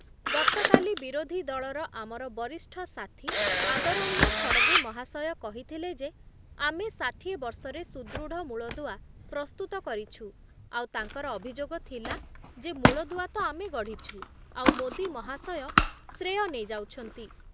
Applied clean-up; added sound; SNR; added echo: none; Camera; -3 dB; none.